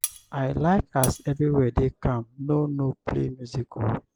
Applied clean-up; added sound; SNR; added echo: none; Cutlery, silverware; 9 dB; none.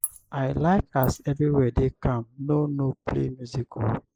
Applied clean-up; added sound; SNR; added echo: neural mask model Resemble Enhance denoiser.